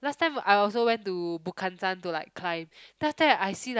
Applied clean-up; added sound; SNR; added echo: none; none; none; none.